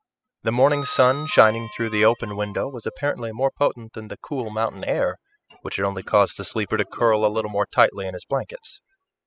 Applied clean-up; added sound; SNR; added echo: classical method spectral subtraction.